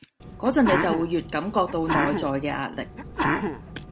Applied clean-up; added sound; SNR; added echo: none; Sneeze; 2 dB; none.